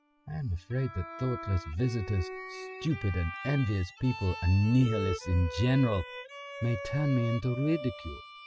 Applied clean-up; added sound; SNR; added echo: classical method spectral subtraction.